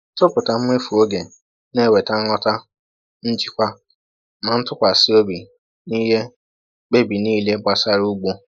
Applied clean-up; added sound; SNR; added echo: neural mask model Resemble Enhance denoiser.